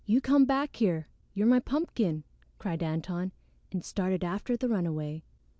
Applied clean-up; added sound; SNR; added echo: none; none; none; none.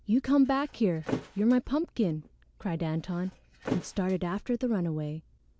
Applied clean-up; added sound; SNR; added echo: none; Thump, thud; 12 dB; none.